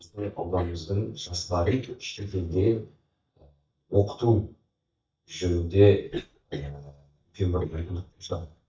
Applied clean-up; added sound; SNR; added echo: neural mask model DeepFilterNet 3.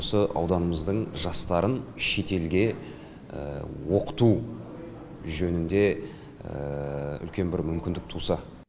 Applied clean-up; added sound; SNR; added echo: none; none; none; none.